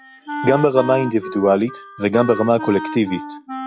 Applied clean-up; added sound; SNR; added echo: classical method log-MMSE.